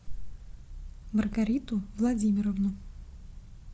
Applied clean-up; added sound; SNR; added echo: none; none; none; none.